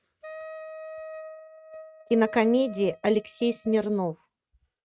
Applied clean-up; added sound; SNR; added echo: neural mask model RNNoise.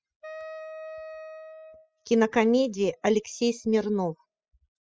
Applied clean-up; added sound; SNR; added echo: classical method spectral subtraction.